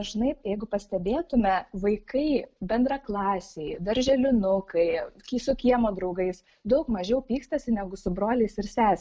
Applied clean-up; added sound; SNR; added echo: none; none; none; none.